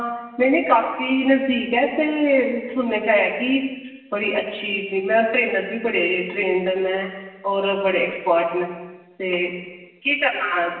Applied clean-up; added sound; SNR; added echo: none; none; none; reverberation time 1.2 s.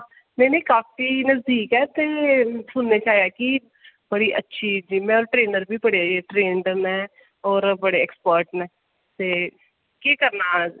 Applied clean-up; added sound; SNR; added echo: none; none; none; none.